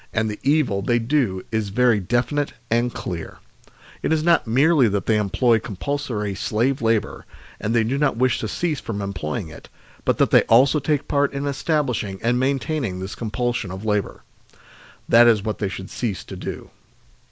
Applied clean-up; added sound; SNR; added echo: none; none; none; none.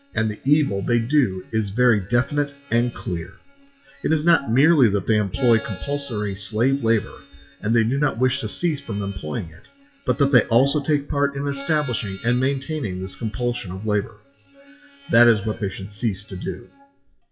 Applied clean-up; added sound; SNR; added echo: classical method WPE with log-MMSE.